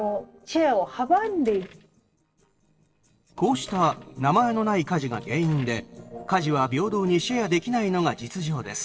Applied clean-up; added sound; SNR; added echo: neural separator model SepFormer DNS4.